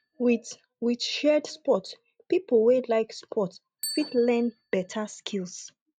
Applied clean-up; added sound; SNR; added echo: neural mask model RNNoise.